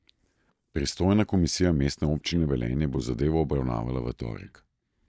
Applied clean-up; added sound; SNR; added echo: neural mask model DeepFilterNet 3.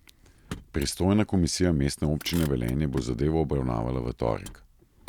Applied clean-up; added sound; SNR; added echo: none; Motor vehicle (road); 19 dB; none.